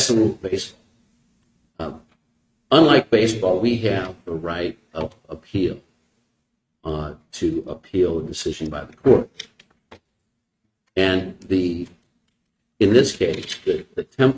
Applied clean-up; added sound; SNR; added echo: neural mask model RNNoise.